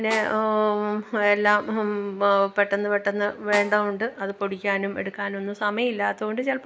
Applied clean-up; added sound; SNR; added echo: none; Snare drum; 19 dB; none.